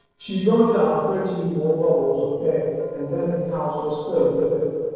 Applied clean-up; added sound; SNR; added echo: neural separator model SepFormer DNS4.